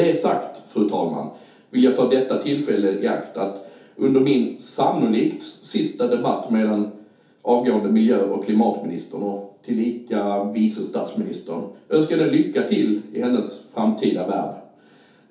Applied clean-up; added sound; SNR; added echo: none; none; none; reverberation time 0.5 s.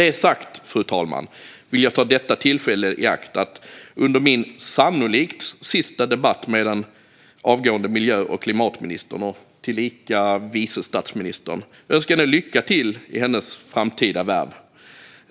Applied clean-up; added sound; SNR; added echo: none; none; none; none.